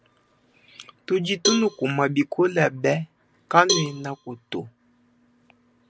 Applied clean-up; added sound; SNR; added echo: none; Cowbell; 7 dB; none.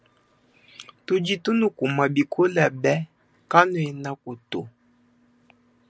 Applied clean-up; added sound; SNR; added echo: none; none; none; none.